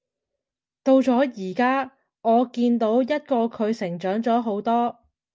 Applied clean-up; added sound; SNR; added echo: none; none; none; none.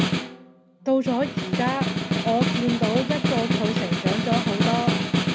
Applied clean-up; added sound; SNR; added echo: none; Snare drum; -2 dB; none.